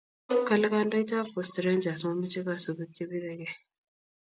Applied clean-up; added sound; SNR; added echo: none; Bowed string instrument; 2 dB; none.